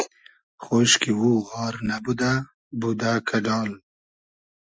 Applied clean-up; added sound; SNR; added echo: classical method Wiener filter.